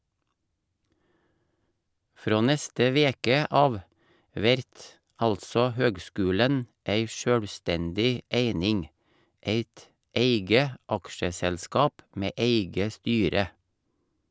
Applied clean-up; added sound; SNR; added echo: none; none; none; none.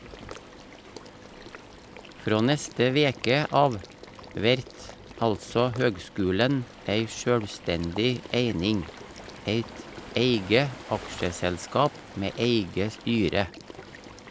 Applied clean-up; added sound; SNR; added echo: none; Water / Liquid + Waves, surf; 16 dB; none.